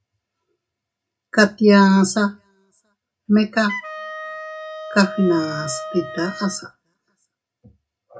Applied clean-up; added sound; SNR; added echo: none; Wind instrument, woodwind instrument; 11 dB; reverberation time 0.2 s.